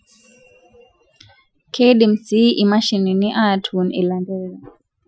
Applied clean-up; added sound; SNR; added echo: classical method Wiener filter.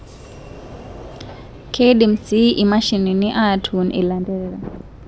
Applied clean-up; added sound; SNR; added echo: none; Sliding door; 19 dB; none.